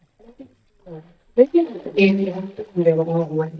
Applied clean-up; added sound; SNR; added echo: neural mask model DeepFilterNet 3.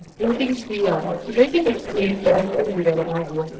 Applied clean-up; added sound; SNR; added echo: neural separator model SepFormer DNS4.